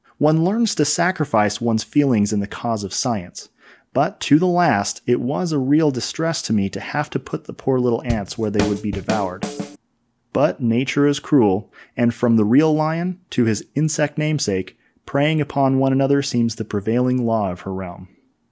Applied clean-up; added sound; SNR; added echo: none; Drum / Drum kit; 6 dB; none.